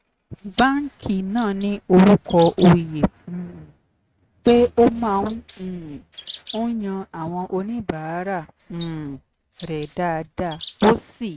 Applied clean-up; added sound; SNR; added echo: neural mask model RNNoise.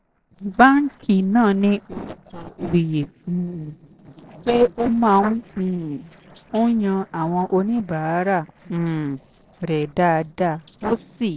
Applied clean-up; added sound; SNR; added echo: neural separator model SepFormer DNS4.